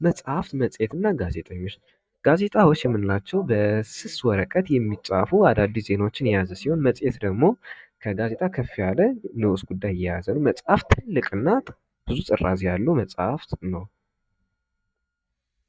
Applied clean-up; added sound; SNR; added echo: neural mask model DeepFilterNet 3.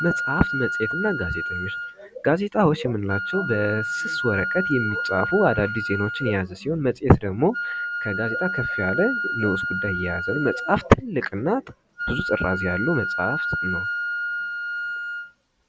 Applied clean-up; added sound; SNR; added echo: none; Wind instrument, woodwind instrument; 4 dB; none.